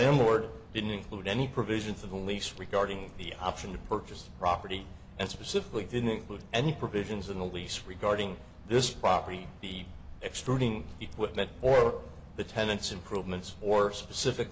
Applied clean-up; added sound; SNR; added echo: none; Drip / Water; 16 dB; none.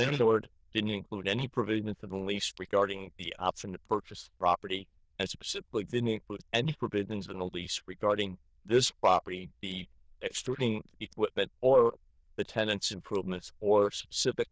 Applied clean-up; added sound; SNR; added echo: neural diffusion model UNIVERSE++.